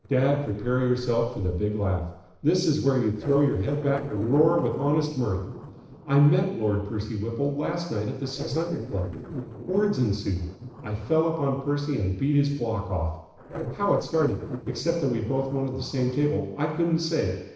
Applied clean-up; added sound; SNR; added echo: neural separator model SepFormer DNS4.